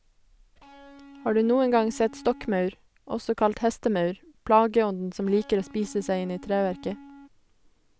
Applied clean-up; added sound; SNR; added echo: none; Electric guitar; 19 dB; none.